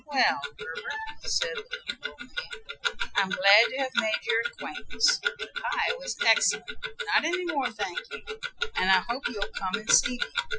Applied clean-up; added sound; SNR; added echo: classical method Wiener filter.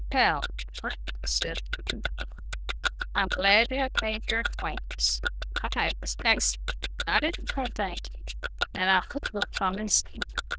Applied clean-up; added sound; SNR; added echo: neural diffusion model UNIVERSE++.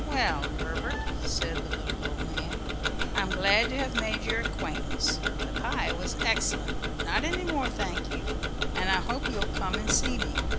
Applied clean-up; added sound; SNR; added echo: none; Tick-tock; -3 dB; none.